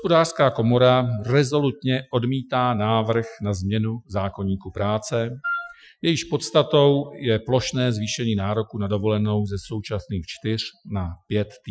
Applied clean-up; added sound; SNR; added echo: classical method Wiener filter.